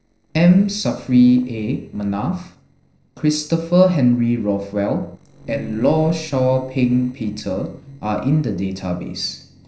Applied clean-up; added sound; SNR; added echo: neural separator model SepFormer DNS4.